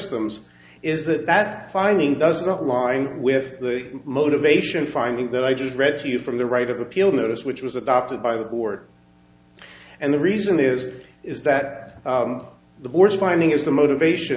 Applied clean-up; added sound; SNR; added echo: none; none; none; none.